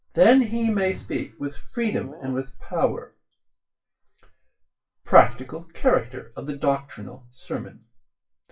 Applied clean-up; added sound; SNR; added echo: classical method WPE with log-MMSE.